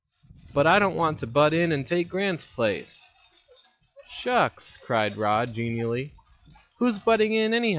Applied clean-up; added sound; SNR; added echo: classical method log-MMSE.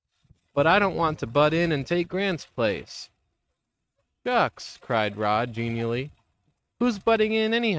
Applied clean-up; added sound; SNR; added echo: neural mask model RNNoise.